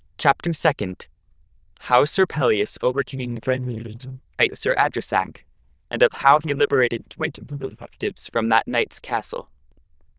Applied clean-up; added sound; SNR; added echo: neural diffusion model UNIVERSE++.